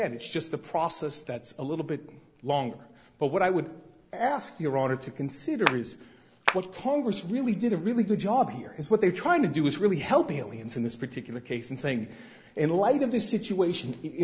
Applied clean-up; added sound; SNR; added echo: none; Clapping; 0 dB; none.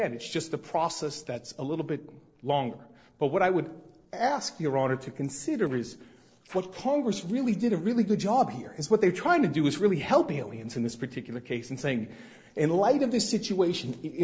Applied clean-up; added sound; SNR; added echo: neural separator model SepFormer DNS4.